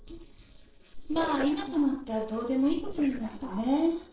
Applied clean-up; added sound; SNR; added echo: neural separator model SepFormer DNS4.